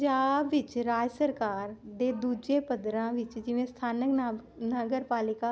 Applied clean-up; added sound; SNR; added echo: none; none; none; none.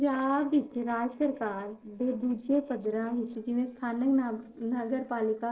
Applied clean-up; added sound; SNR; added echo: neural separator model SepFormer DNS4.